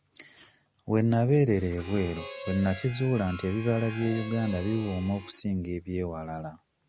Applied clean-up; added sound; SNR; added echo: none; Harmonica; 13 dB; none.